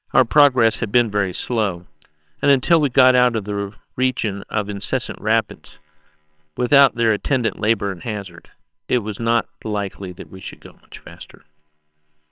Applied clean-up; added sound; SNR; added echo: neural separator model SepFormer WHAMR!.